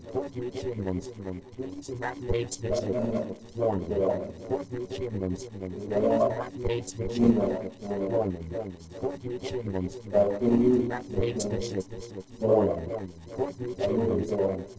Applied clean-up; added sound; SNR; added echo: neural separator model SepFormer DNS4.